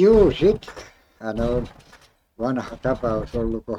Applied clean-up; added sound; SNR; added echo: neural mask model RNNoise.